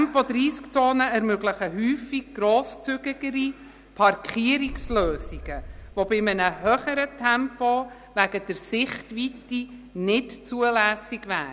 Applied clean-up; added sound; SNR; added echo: none; Boom; 12 dB; none.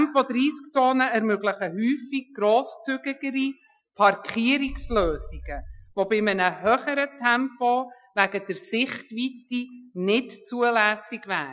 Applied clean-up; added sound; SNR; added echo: classical method Wiener filter.